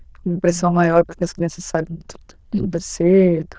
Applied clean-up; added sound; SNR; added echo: neural diffusion model UNIVERSE++.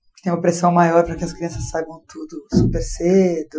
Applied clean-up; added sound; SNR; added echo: classical method Wiener filter.